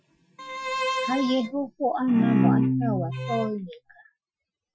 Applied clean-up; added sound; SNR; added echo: classical method Wiener filter.